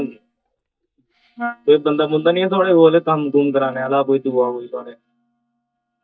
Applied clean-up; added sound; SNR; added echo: neural mask model DeepFilterNet 3.